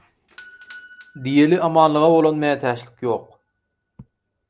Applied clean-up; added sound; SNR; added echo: none; Doorbell; 16 dB; none.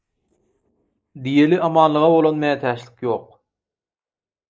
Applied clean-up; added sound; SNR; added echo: neural mask model Resemble Enhance denoiser.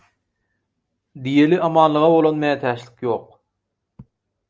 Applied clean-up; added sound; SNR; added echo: none; none; none; none.